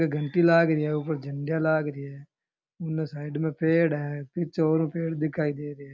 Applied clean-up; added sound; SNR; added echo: none; none; none; none.